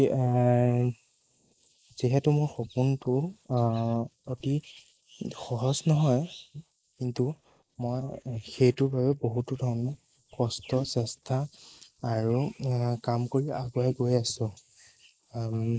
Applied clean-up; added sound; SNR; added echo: neural mask model Resemble Enhance denoiser.